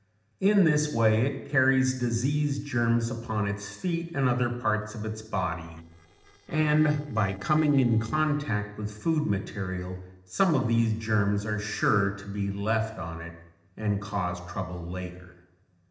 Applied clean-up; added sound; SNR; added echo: neural separator model SepFormer DNS4.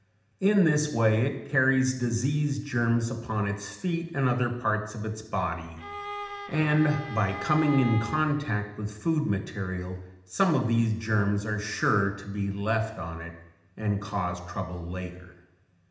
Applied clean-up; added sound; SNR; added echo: none; Bowed string instrument; 11 dB; reverberation time 0.8 s.